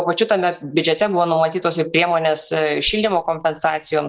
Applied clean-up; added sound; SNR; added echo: neural mask model DeepFilterNet 3.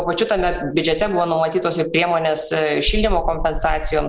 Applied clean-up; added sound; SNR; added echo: none; Insect; 8 dB; none.